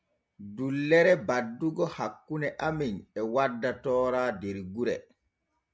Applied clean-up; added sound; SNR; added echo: none; none; none; none.